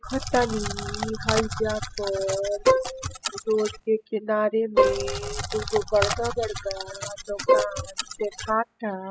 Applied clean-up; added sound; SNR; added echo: classical method spectral subtraction.